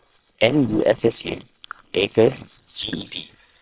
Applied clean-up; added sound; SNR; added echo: neural separator model SepFormer WHAM!.